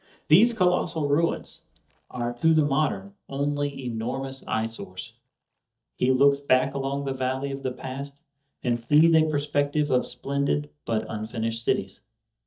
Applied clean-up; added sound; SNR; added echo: neural mask model DeepFilterNet 3.